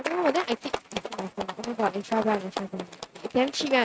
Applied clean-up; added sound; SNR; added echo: neural mask model RNNoise.